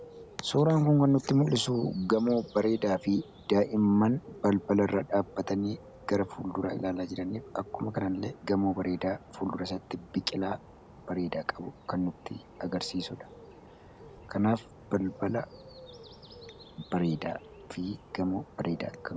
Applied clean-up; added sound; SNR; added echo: none; Bird; 20 dB; none.